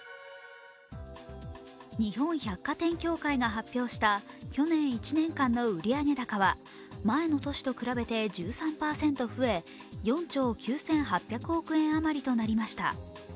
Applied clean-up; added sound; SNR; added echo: none; none; none; none.